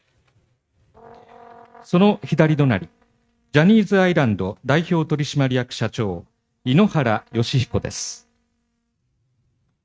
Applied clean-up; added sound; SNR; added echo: neural mask model RNNoise.